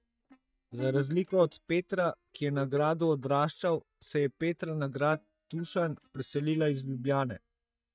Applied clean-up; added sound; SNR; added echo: neural mask model DeepFilterNet 3.